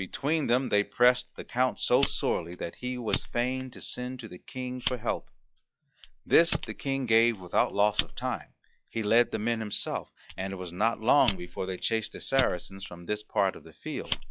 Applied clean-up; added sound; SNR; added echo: classical method log-MMSE.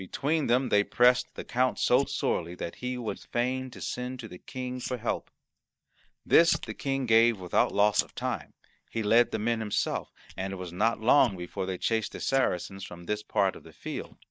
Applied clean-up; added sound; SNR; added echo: neural mask model DeepFilterNet 3.